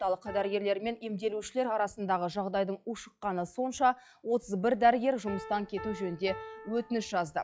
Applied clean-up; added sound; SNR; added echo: classical method log-MMSE.